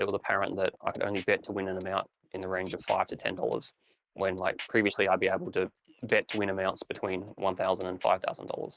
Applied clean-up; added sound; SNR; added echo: neural mask model Resemble Enhance denoiser.